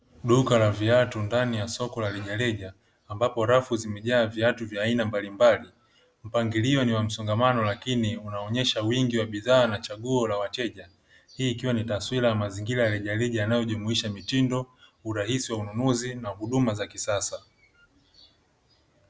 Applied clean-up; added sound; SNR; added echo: none; none; none; none.